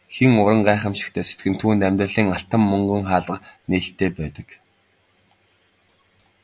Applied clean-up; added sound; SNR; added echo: none; none; none; none.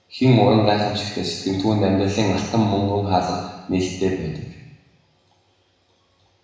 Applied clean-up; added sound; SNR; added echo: none; none; none; reverberation time 1.0 s.